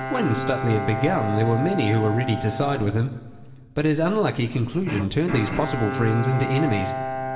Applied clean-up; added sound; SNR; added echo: none; Bowed string instrument; 7 dB; reverberation time 1.7 s.